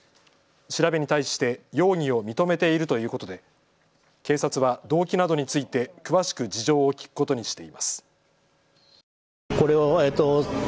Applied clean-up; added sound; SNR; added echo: none; none; none; none.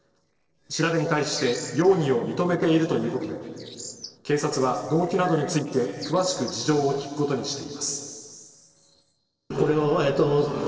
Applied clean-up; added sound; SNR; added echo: neural separator model SepFormer DNS4.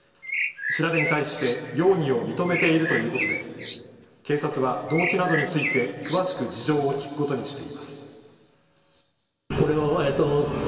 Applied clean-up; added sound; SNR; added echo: none; Bird; 5 dB; reverberation time 2.5 s.